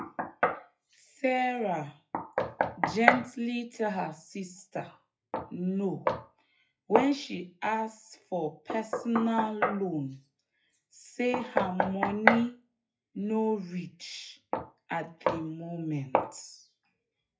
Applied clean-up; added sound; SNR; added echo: classical method WPE with log-MMSE.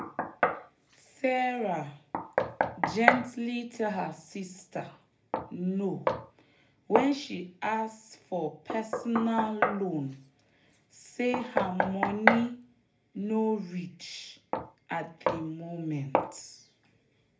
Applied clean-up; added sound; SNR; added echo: none; Knock; 1 dB; reverberation time 0.3 s.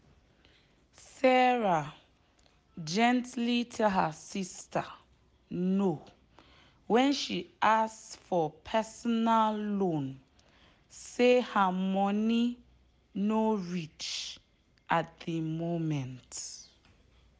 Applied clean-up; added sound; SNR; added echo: none; none; none; none.